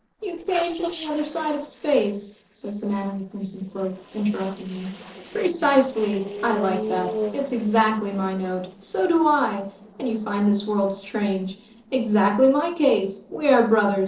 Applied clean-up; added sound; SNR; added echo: neural separator model SepFormer DNS4.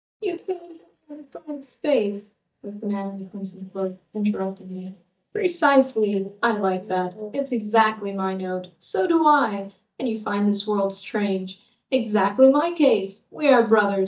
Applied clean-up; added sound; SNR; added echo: neural mask model DeepFilterNet 3.